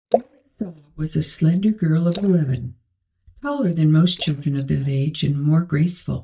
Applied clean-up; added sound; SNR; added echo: neural mask model DeepFilterNet 3.